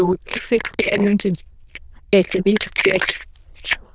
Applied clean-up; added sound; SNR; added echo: neural diffusion model UNIVERSE++.